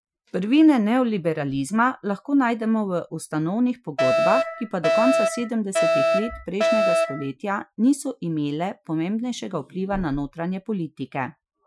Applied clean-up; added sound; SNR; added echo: classical method Wiener filter.